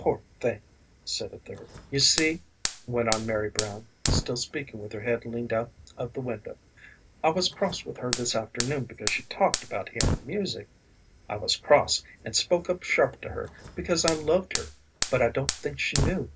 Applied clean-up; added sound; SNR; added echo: none; Fire; 7 dB; reverberation time 0.2 s.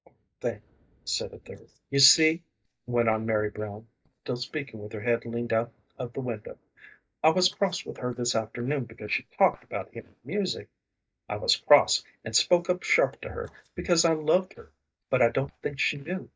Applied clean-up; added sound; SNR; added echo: neural mask model DeepFilterNet 3.